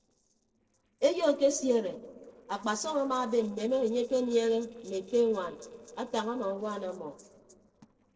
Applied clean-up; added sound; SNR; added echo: neural separator model SepFormer DNS4.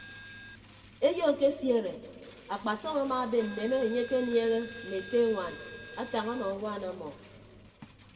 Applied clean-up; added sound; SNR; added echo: none; Coin (dropping); 15 dB; reverberation time 1.4 s.